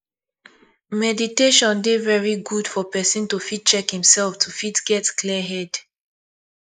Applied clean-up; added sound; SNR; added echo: neural mask model Resemble Enhance denoiser.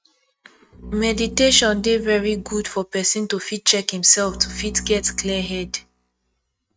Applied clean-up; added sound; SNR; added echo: neural mask model RNNoise.